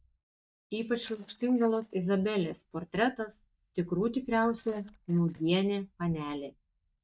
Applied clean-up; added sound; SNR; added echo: neural mask model DeepFilterNet 3.